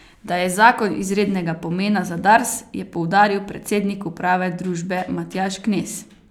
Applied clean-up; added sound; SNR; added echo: none; none; none; none.